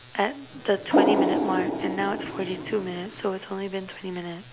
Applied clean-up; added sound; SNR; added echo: none; Water; -3 dB; none.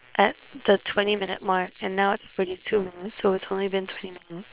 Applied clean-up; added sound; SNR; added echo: neural separator model SepFormer WHAM!.